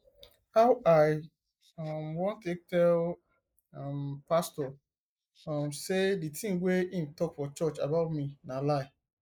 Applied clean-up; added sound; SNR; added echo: neural mask model Resemble Enhance denoiser.